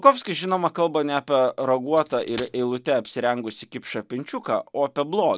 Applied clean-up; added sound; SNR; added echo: none; Coin (dropping); 11 dB; none.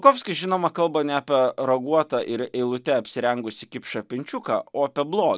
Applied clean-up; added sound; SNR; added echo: none; none; none; none.